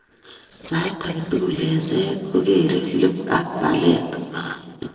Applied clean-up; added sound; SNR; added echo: neural separator model SepFormer DNS4.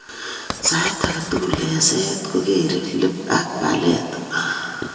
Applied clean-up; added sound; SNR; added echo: none; Writing; 10 dB; reverberation time 2.2 s.